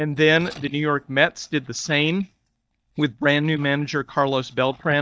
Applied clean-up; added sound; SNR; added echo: neural mask model DeepFilterNet 3.